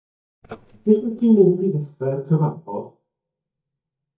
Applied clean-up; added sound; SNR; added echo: neural mask model DeepFilterNet 3.